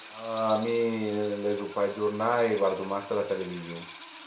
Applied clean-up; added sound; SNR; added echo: none; Drill; 18 dB; reverberation time 0.2 s.